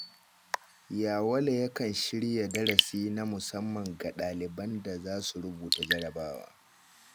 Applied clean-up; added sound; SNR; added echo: none; Raindrop / Drip; 4 dB; none.